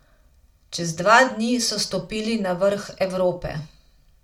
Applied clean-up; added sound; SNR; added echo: none; none; none; reverberation time 0.4 s.